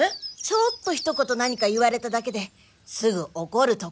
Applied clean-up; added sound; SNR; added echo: none; none; none; none.